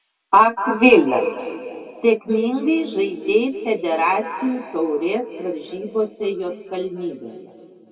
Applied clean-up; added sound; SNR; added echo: none; none; none; reverberation time 2.4 s.